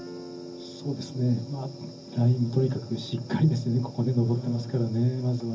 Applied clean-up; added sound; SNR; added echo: none; Guitar; 19 dB; reverberation time 0.4 s.